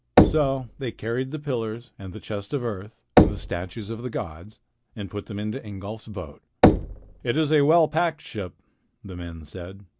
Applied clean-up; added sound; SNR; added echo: none; Knock / Wood; -1 dB; none.